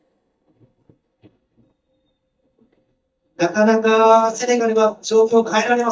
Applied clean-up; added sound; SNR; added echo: neural mask model DeepFilterNet 3.